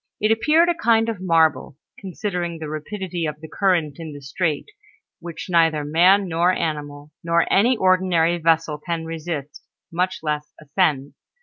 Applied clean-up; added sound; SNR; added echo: none; none; none; none.